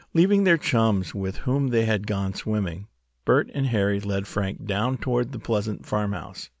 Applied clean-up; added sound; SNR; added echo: none; none; none; none.